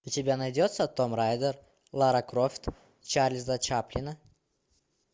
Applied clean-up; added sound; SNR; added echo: none; none; none; none.